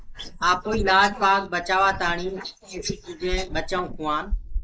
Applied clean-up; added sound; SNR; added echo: neural mask model Resemble Enhance denoiser.